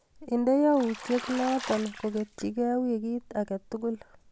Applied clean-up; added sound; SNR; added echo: none; Bathtub (filling or washing); 13 dB; none.